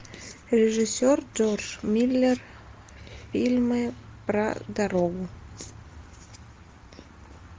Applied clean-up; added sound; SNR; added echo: none; none; none; none.